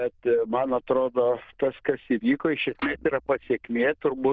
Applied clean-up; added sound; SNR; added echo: neural diffusion model UNIVERSE++.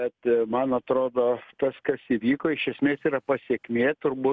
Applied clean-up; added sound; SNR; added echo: none; none; none; none.